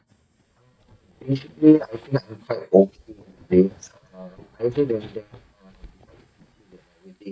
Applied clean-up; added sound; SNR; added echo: neural mask model DeepFilterNet 3.